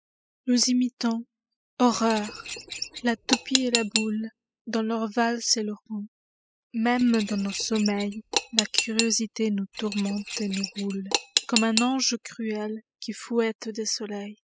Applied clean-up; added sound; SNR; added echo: classical method spectral subtraction.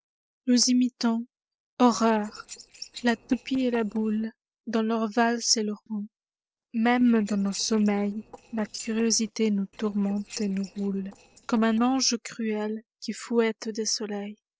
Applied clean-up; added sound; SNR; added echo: neural separator model SepFormer DNS4.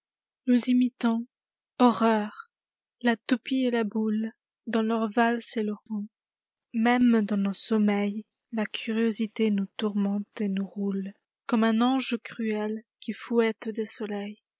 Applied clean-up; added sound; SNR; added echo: none; none; none; none.